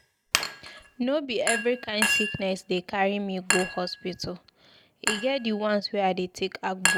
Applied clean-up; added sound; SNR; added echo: none; Chink, clink; 3 dB; none.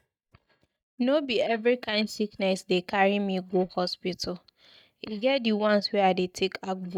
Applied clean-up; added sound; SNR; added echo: neural mask model DeepFilterNet 3.